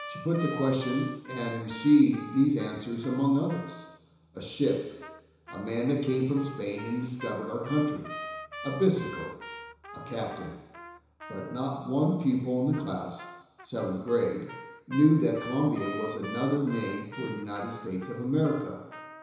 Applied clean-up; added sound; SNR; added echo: none; Trumpet; 15 dB; reverberation time 1.0 s.